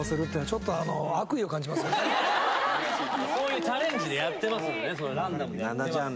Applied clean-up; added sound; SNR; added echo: none; none; none; none.